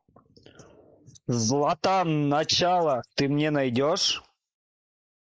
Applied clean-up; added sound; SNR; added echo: neural mask model Resemble Enhance denoiser.